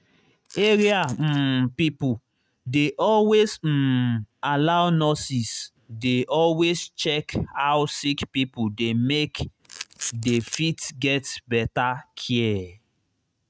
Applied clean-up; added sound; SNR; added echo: neural mask model RNNoise.